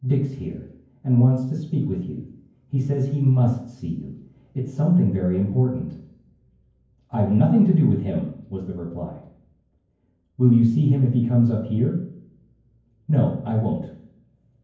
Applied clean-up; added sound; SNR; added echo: none; none; none; reverberation time 0.9 s.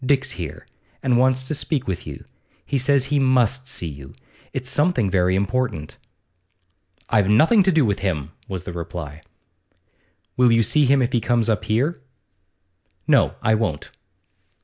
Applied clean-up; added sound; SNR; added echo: none; none; none; none.